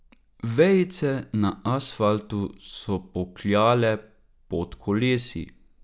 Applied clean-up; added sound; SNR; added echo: none; none; none; none.